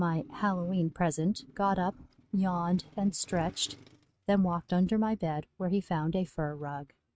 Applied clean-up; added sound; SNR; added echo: neural mask model RNNoise.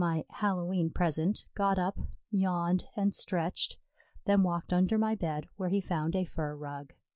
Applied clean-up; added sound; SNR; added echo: none; none; none; none.